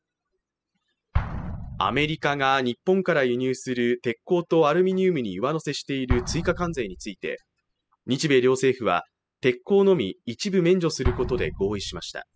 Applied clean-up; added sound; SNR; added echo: classical method spectral subtraction.